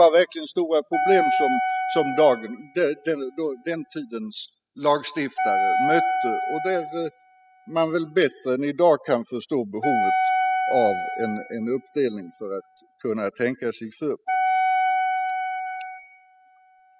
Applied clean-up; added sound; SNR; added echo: classical method spectral subtraction.